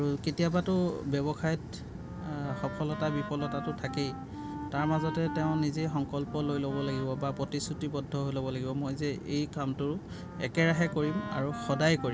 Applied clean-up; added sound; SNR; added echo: none; Wind instrument, woodwind instrument; 11 dB; none.